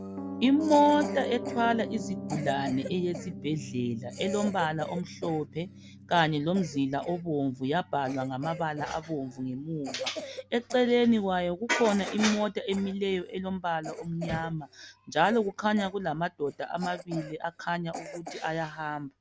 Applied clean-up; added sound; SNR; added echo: none; Piano + Cough; 11 dB; none.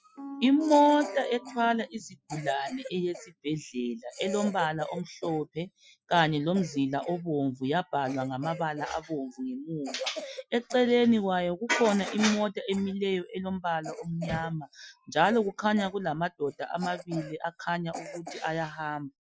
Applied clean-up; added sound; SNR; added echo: classical method Wiener filter.